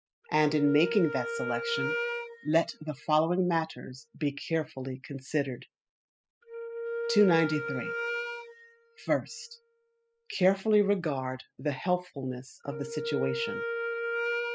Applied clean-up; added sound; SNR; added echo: classical method spectral subtraction.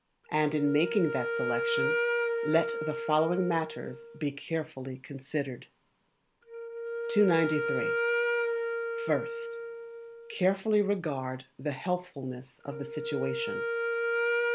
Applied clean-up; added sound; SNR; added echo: none; Wind instrument, woodwind instrument; 2 dB; none.